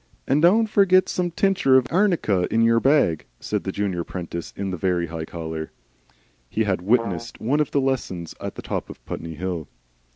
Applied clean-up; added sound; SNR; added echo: none; Brass instrument; 11 dB; none.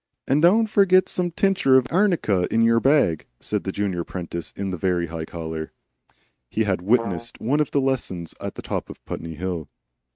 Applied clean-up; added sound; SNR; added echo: neural mask model RNNoise.